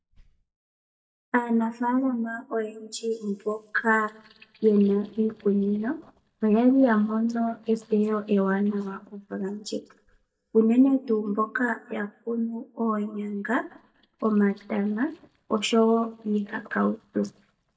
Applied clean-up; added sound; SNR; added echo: neural mask model DeepFilterNet 3.